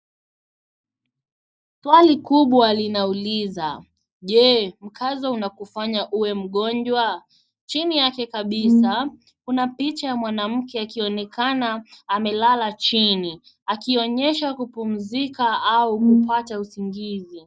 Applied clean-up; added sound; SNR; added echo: neural mask model DeepFilterNet 3.